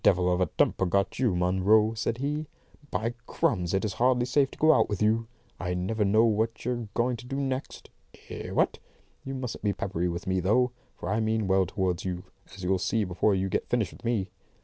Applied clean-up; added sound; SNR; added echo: none; none; none; none.